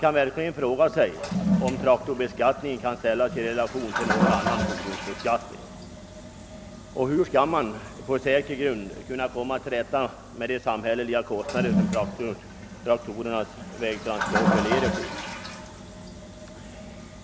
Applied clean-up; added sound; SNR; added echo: none; Toilet flush; 4 dB; none.